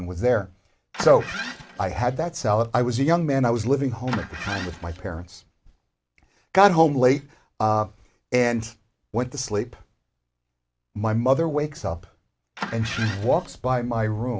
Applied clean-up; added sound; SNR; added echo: none; Engine starting; 11 dB; none.